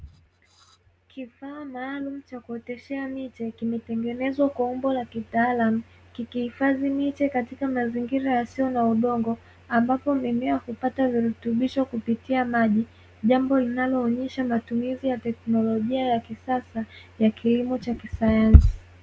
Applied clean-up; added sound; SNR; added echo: none; none; none; none.